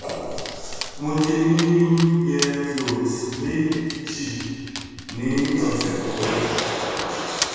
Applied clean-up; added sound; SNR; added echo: none; Dog; 10 dB; reverberation time 2.2 s.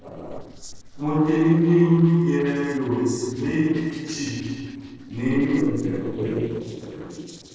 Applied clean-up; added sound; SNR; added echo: neural separator model SepFormer DNS4.